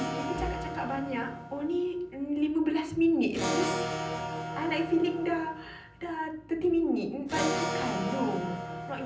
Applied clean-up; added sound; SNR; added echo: none; Electric guitar / Acoustic guitar; 5 dB; reverberation time 0.6 s.